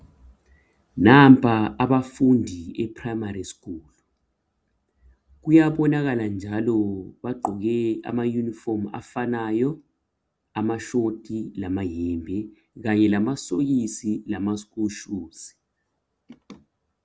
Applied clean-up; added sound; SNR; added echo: none; none; none; none.